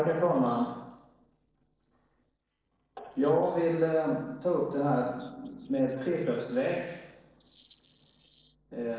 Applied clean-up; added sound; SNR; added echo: neural separator model SepFormer DNS4.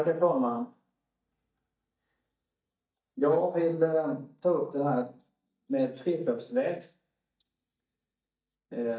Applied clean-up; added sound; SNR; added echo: neural mask model DeepFilterNet 3.